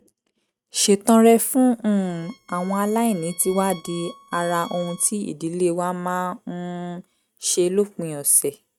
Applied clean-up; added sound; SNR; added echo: neural mask model RNNoise.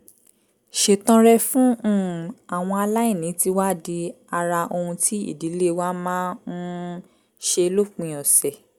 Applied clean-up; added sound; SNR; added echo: none; none; none; none.